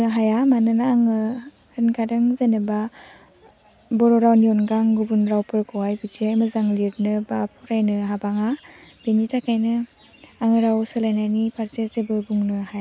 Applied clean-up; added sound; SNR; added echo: none; none; none; none.